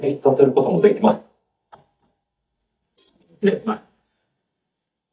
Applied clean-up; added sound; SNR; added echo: neural mask model DeepFilterNet 3.